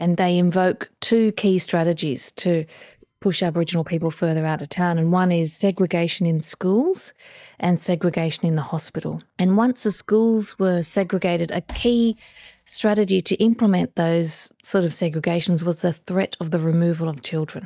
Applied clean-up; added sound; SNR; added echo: neural mask model DeepFilterNet 3.